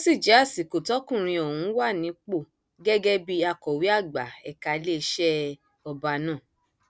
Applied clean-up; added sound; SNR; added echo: none; none; none; none.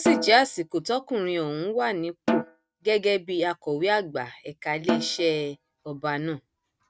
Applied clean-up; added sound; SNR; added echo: neural mask model RNNoise.